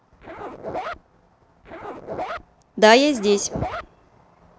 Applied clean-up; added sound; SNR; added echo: none; Zipper (clothing); 11 dB; none.